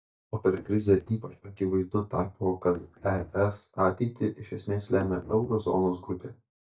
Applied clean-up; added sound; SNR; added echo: neural mask model DeepFilterNet 3.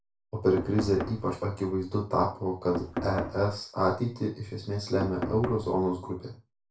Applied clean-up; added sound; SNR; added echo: none; Knock; 6 dB; reverberation time 0.3 s.